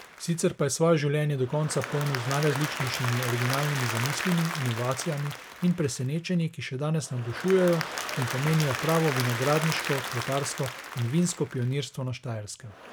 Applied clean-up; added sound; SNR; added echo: none; Applause / Crowd; 8 dB; none.